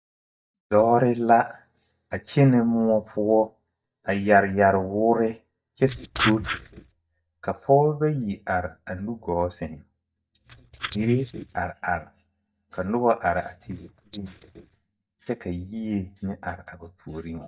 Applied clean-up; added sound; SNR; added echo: neural mask model DeepFilterNet 3.